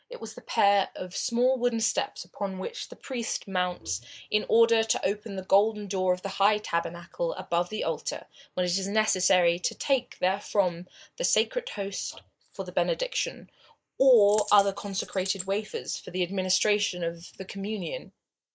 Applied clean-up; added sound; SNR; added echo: neural mask model Resemble Enhance denoiser.